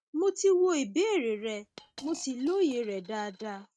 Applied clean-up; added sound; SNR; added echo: neural mask model RNNoise.